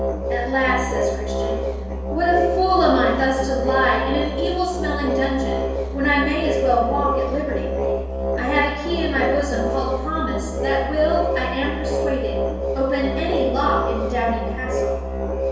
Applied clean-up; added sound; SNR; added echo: none; Musical instrument; 1 dB; reverberation time 1.2 s.